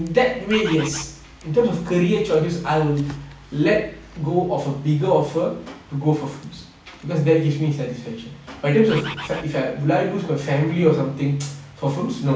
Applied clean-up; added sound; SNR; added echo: none; Bird; 10 dB; none.